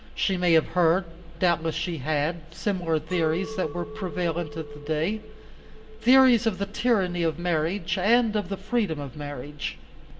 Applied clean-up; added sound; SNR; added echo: none; Chink, clink; 19 dB; reverberation time 1.3 s.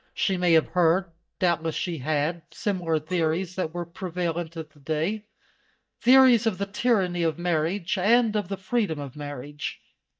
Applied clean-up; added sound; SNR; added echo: neural mask model DeepFilterNet 3.